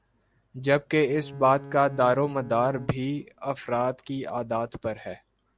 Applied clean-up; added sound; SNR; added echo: none; Bowed string instrument; 15 dB; none.